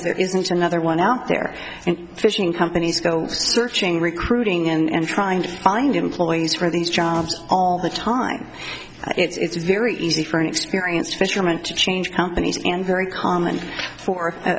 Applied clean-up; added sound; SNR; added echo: none; Snare drum; 19 dB; none.